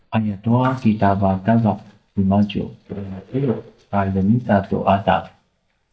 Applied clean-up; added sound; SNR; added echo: neural mask model DeepFilterNet 3.